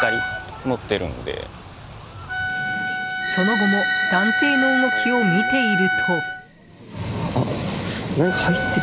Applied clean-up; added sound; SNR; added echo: none; Wind instrument, woodwind instrument; 1 dB; none.